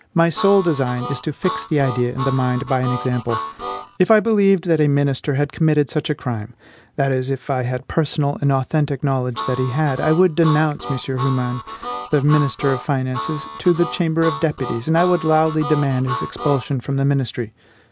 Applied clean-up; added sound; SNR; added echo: none; Harmonica; 10 dB; none.